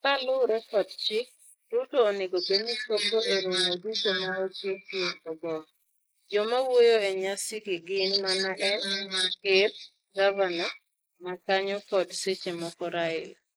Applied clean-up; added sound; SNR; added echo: neural mask model Resemble Enhance denoiser.